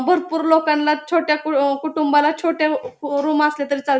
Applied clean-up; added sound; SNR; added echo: none; none; none; none.